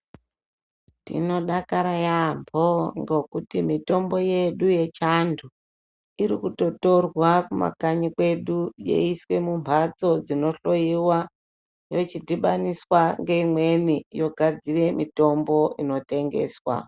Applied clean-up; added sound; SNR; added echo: none; none; none; none.